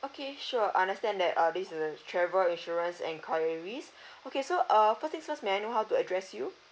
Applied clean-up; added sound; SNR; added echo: none; none; none; none.